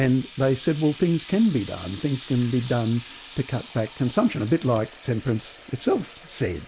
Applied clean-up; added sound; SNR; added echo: none; Sink (filling or washing) / Water tap, faucet; 15 dB; none.